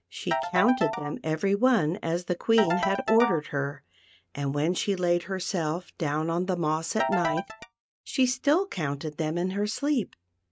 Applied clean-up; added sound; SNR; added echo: neural mask model RNNoise.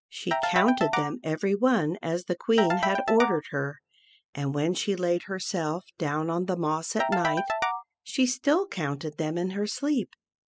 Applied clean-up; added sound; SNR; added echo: classical method spectral subtraction.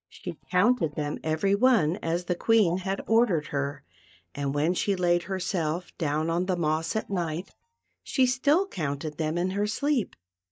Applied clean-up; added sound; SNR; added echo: neural mask model DeepFilterNet 3.